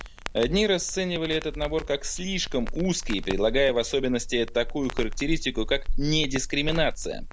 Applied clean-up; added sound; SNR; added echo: none; Crackle; 4 dB; none.